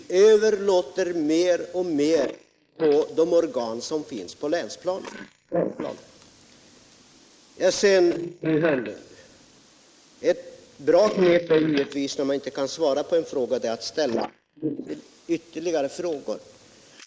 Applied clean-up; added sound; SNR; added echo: neural mask model Resemble Enhance denoiser.